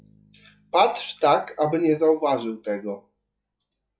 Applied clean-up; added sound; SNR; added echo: classical method log-MMSE.